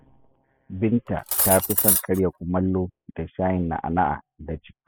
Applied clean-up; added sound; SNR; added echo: classical method spectral subtraction.